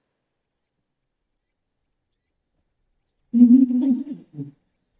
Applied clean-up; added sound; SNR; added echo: neural mask model DeepFilterNet 3.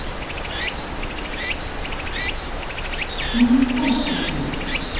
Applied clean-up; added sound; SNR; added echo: none; Stream; 1 dB; reverberation time 2.1 s.